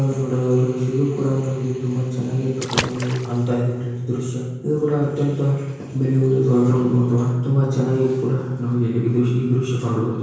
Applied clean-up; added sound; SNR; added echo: none; Water / Splash, splatter; 11 dB; reverberation time 1.0 s.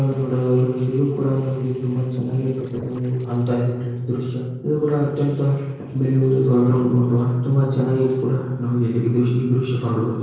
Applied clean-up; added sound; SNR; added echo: neural separator model SepFormer DNS4.